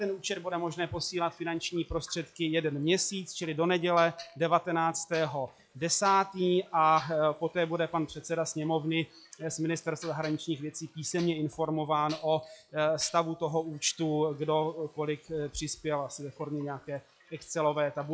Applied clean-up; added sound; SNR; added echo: classical method log-MMSE.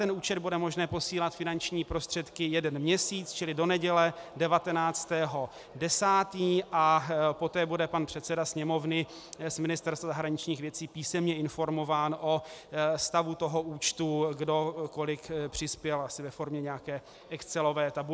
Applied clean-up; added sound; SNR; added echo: none; none; none; none.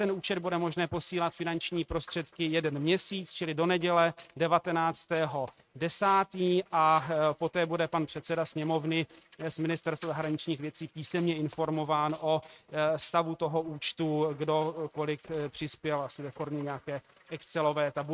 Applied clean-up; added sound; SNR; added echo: neural mask model RNNoise.